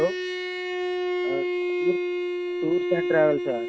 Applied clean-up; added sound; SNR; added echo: neural mask model RNNoise.